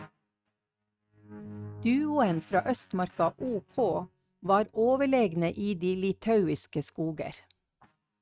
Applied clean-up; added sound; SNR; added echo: neural mask model RNNoise.